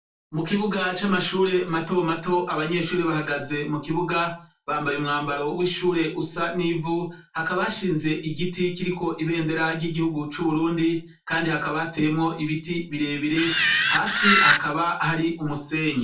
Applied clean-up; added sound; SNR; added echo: none; Camera; -4 dB; reverberation time 0.3 s.